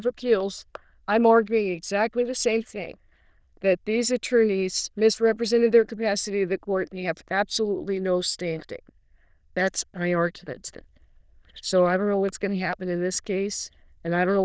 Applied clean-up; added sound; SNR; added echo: neural diffusion model UNIVERSE++.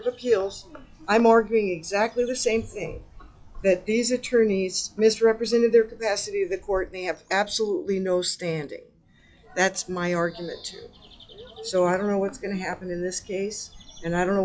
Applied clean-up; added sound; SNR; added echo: classical method log-MMSE.